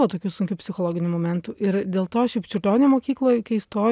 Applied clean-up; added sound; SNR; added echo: none; none; none; none.